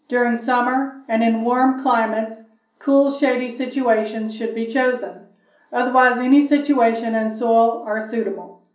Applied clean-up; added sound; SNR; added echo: none; none; none; reverberation time 0.6 s.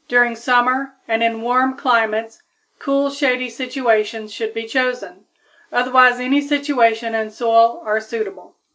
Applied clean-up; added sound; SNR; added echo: none; none; none; none.